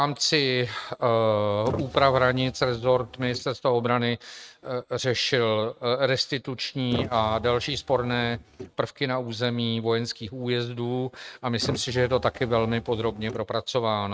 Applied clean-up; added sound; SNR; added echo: neural mask model RNNoise.